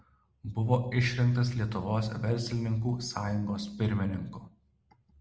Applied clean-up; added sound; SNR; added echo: none; none; none; none.